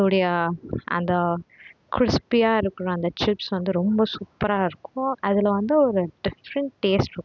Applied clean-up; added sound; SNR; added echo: none; none; none; none.